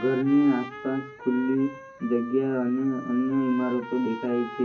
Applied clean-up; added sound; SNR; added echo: none; Trumpet; 14 dB; reverberation time 0.4 s.